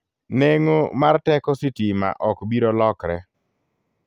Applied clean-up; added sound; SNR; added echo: none; none; none; none.